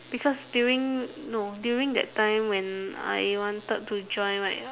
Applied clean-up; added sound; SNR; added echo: none; none; none; none.